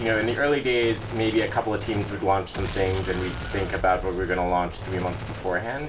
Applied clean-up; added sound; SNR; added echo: none; Gunshot, gunfire; 9 dB; reverberation time 0.2 s.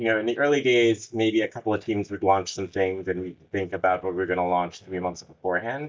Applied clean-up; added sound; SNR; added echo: neural mask model DeepFilterNet 3.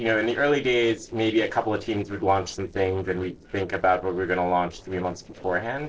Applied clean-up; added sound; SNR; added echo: neural separator model SepFormer DNS4.